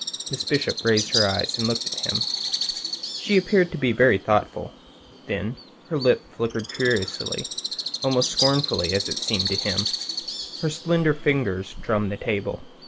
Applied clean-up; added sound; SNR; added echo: none; Bird; 5 dB; none.